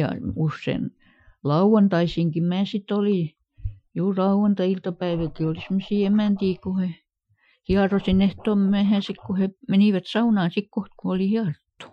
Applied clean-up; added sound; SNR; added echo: classical method Wiener filter.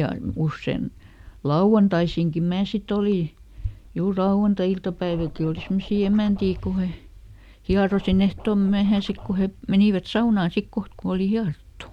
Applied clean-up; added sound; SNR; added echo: none; Scratching (performance technique); 19 dB; none.